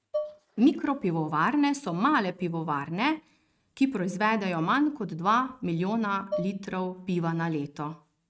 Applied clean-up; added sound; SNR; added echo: neural mask model RNNoise.